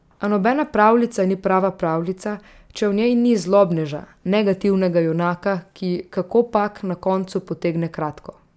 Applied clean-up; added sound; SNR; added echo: none; none; none; none.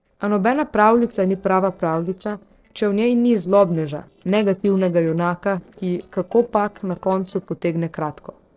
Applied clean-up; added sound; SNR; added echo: neural separator model SepFormer DNS4.